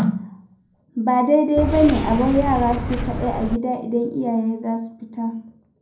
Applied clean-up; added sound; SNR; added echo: none; Subway, metro, underground; 4 dB; reverberation time 0.5 s.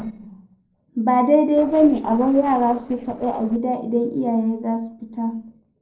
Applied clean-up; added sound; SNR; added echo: neural separator model SepFormer DNS4.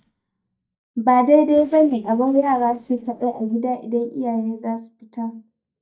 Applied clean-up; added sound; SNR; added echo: neural mask model DeepFilterNet 3.